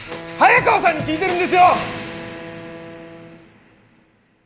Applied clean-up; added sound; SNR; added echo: none; Wind instrument, woodwind instrument; 16 dB; none.